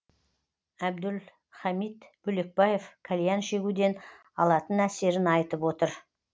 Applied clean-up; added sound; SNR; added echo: none; none; none; none.